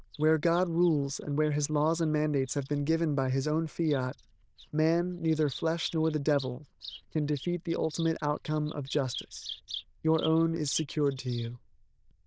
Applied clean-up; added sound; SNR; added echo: neural diffusion model UNIVERSE++.